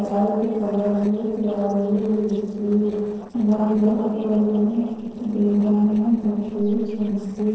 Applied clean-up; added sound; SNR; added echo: neural separator model SepFormer DNS4.